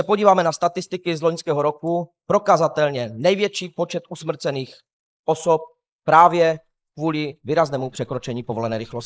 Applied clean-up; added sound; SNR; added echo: neural mask model Resemble Enhance denoiser.